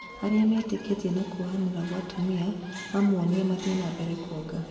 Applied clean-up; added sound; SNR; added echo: none; Bird vocalization, bird call, bird song; 19 dB; reverberation time 1.7 s.